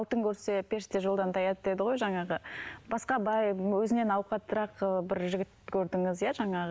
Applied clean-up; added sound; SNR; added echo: none; none; none; none.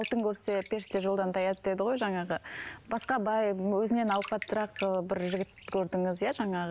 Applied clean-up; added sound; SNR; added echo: none; Bathtub (filling or washing); 19 dB; none.